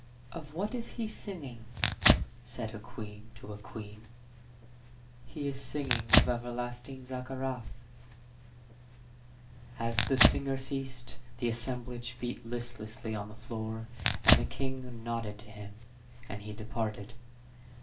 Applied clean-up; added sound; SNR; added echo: none; Tearing; -2 dB; reverberation time 0.2 s.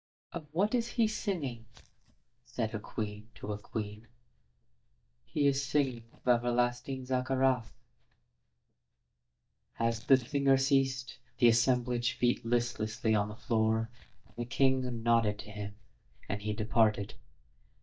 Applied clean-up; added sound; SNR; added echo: neural mask model DeepFilterNet 3.